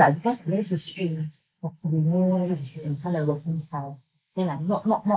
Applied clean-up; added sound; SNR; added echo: neural mask model Resemble Enhance denoiser.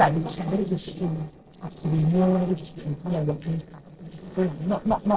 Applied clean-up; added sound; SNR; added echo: neural separator model SepFormer DNS4.